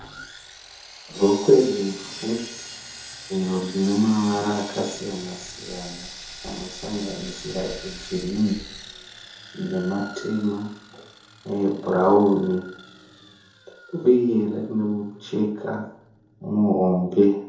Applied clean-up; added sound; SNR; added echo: none; Sawing; 16 dB; reverberation time 2.6 s.